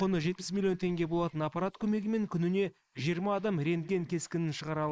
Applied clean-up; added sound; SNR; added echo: neural mask model Resemble Enhance denoiser.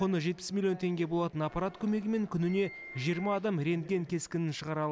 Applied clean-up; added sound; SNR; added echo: none; none; none; none.